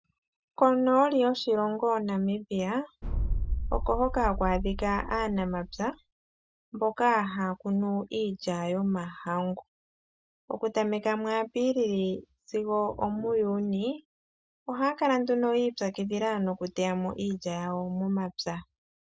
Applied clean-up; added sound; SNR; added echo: none; Boom; 3 dB; none.